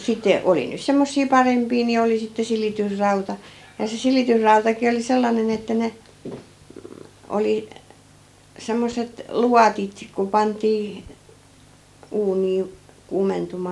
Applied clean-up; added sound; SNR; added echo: none; none; none; none.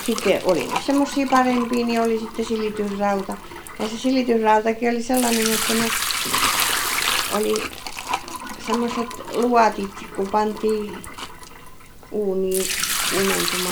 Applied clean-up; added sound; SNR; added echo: none; Sink (filling or washing) / Liquid; 4 dB; none.